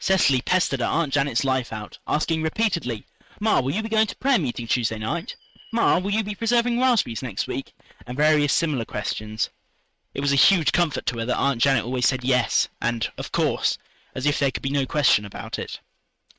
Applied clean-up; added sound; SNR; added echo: neural mask model RNNoise.